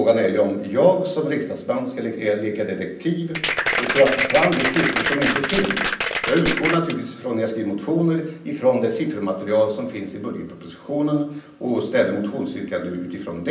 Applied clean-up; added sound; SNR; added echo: none; Applause; 1 dB; reverberation time 0.6 s.